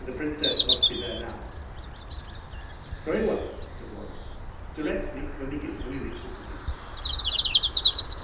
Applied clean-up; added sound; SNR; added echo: none; Bird vocalization, bird call, bird song; -5 dB; reverberation time 0.8 s.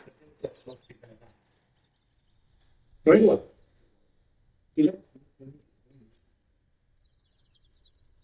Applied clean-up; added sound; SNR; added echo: neural mask model DeepFilterNet 3.